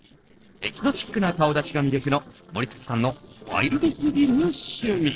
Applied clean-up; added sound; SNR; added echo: neural separator model SepFormer DNS4.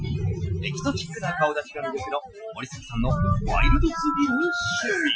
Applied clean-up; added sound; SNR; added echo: classical method Wiener filter.